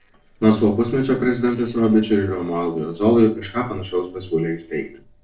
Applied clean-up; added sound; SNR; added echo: neural separator model SepFormer DNS4.